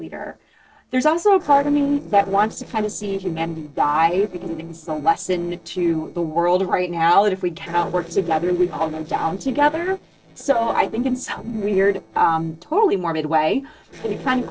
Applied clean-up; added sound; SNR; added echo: neural separator model SepFormer DNS4.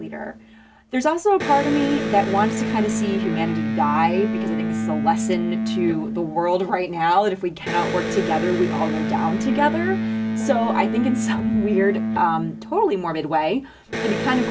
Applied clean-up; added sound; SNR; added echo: none; Electric guitar; 3 dB; none.